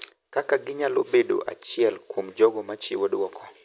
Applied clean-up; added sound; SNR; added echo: none; none; none; none.